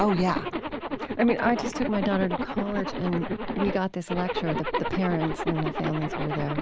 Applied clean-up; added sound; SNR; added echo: none; Zipper (clothing); 3 dB; none.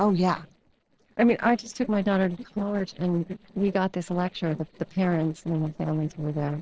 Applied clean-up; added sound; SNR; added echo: neural separator model SepFormer DNS4.